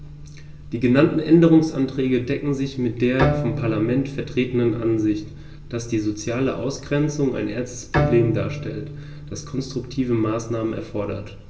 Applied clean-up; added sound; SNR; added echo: none; Bowed string instrument; 9 dB; reverberation time 1.3 s.